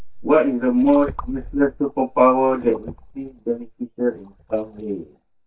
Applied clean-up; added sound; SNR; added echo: neural mask model DeepFilterNet 3.